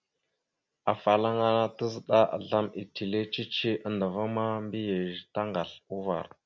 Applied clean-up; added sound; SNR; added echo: none; none; none; none.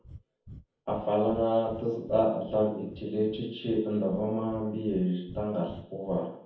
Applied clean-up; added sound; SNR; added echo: none; Breathing; 19 dB; reverberation time 0.7 s.